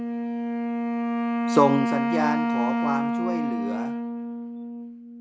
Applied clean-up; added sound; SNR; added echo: none; Wind instrument, woodwind instrument; -2 dB; none.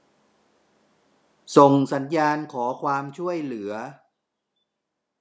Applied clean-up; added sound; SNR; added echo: none; none; none; none.